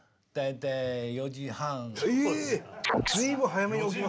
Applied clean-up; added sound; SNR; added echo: none; none; none; none.